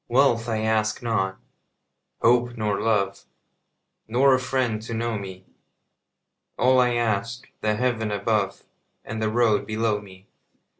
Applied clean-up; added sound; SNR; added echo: none; none; none; none.